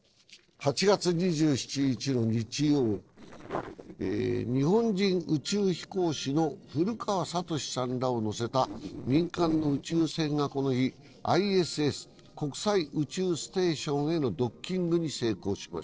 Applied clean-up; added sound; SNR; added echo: neural separator model SepFormer DNS4.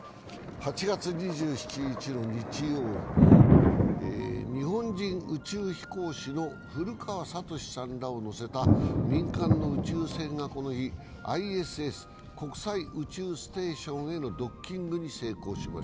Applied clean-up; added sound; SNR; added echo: none; Thunder; -4 dB; none.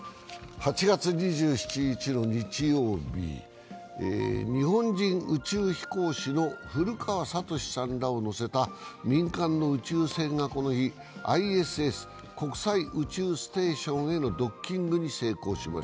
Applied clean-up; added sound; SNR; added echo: none; none; none; none.